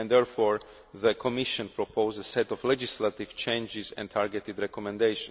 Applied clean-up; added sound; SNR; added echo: none; none; none; none.